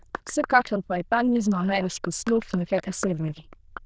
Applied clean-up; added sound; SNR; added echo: neural diffusion model UNIVERSE++.